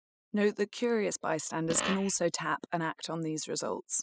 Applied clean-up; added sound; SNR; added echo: classical method spectral subtraction.